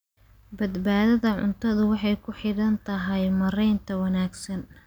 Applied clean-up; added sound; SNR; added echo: none; none; none; none.